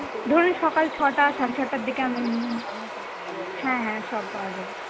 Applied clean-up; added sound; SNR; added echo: none; Bird vocalization, bird call, bird song; 9 dB; none.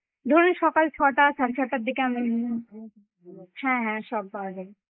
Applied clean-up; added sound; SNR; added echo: neural mask model Resemble Enhance denoiser.